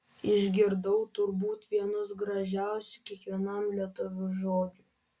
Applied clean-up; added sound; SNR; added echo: none; none; none; none.